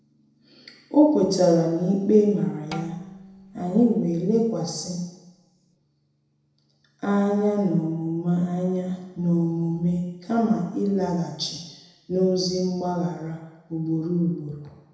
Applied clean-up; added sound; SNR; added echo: none; Bowed string instrument; 16 dB; reverberation time 1.0 s.